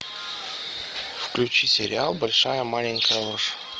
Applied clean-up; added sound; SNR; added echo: none; none; none; none.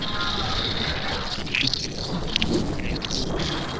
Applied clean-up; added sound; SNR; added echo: neural separator model SepFormer DNS4.